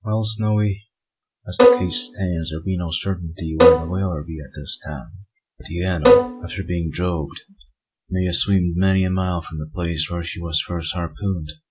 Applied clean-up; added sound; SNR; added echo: none; Bowed string instrument; -3 dB; none.